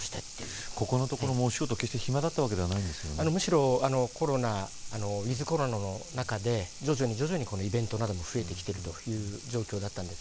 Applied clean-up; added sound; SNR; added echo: none; Computer keyboard + Sink (filling or washing) / Water tap, faucet; 12 dB; none.